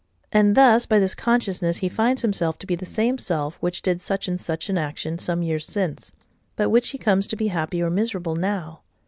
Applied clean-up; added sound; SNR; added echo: none; none; none; none.